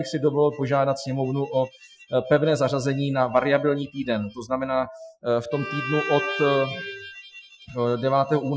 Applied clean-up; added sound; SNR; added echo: classical method Wiener filter.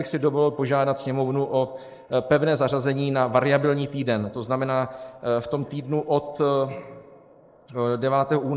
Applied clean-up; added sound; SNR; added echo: neural mask model Resemble Enhance denoiser.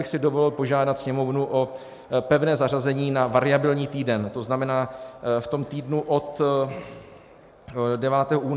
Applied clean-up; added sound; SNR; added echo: none; none; none; none.